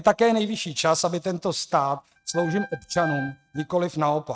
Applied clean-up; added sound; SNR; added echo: neural mask model RNNoise.